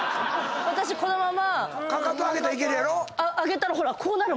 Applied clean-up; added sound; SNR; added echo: none; none; none; none.